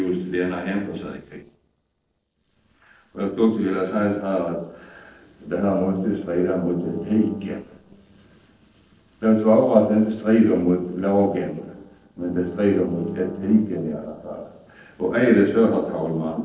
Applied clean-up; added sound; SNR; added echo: neural separator model SepFormer DNS4.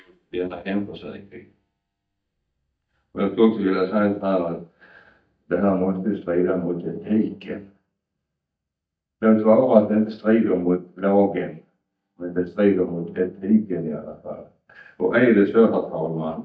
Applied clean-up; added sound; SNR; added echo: neural mask model DeepFilterNet 3.